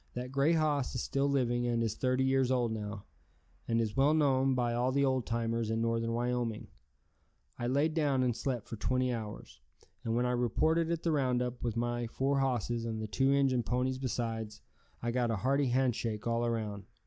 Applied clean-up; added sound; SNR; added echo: none; none; none; none.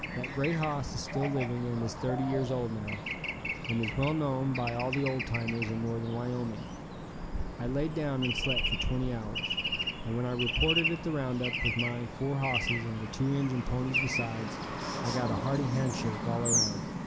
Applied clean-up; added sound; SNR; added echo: none; Traffic noise, roadway noise / Bird; 2 dB; none.